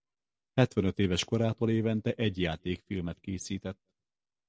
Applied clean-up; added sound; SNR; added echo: none; none; none; none.